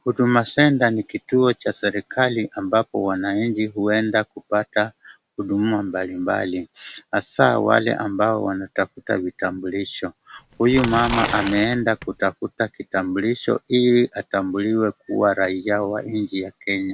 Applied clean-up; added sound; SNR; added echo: none; Tearing; 8 dB; none.